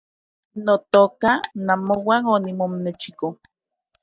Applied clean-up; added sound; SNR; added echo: neural mask model DeepFilterNet 3.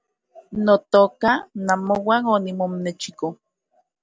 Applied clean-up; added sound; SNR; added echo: none; none; none; none.